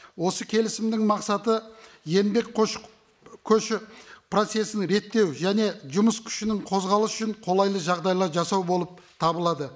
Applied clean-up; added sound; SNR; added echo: neural mask model Resemble Enhance denoiser.